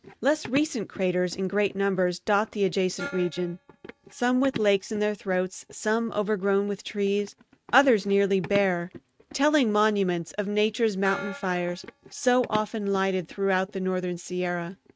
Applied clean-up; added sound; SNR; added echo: neural mask model RNNoise.